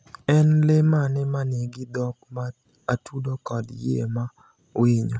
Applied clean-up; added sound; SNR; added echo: none; none; none; none.